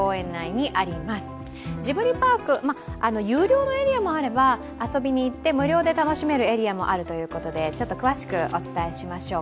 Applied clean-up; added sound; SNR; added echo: none; Wind instrument, woodwind instrument; 19 dB; none.